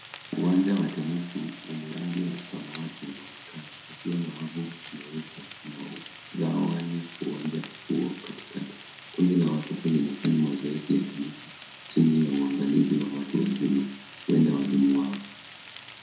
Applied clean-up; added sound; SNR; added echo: none; Frying (food); 11 dB; reverberation time 0.6 s.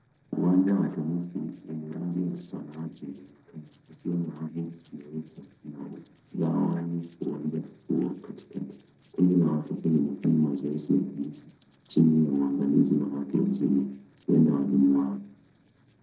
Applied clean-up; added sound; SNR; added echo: neural separator model SepFormer DNS4.